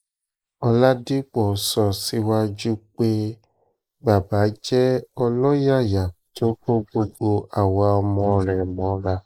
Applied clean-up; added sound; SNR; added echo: neural mask model Resemble Enhance denoiser.